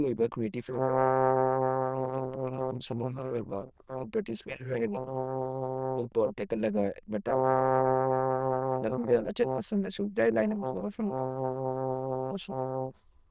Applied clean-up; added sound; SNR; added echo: neural diffusion model UNIVERSE++.